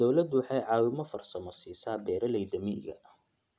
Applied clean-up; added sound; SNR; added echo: none; none; none; none.